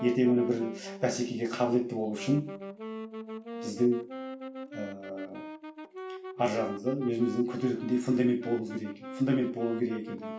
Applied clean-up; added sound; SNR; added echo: none; Wind instrument, woodwind instrument; 11 dB; reverberation time 0.3 s.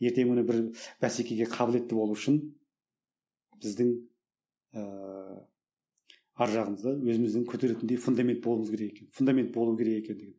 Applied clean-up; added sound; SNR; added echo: none; none; none; none.